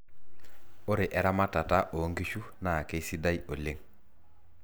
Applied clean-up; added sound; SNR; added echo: none; none; none; none.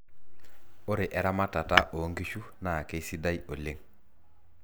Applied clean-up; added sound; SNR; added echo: none; Tap / Hammer; -2 dB; none.